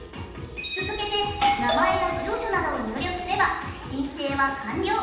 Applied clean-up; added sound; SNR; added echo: none; Doorbell; 2 dB; reverberation time 0.9 s.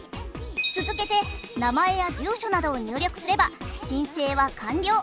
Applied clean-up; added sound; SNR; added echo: none; none; none; none.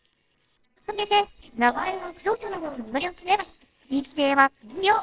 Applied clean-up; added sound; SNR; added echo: neural separator model SepFormer WHAMR!.